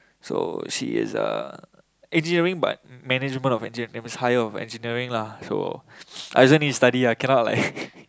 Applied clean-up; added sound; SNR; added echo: none; none; none; none.